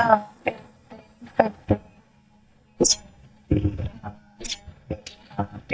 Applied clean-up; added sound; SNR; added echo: neural mask model DeepFilterNet 3.